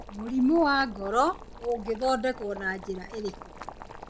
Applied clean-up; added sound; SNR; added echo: none; Boiling; 15 dB; none.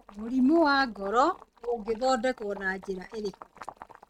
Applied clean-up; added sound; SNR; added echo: neural mask model RNNoise.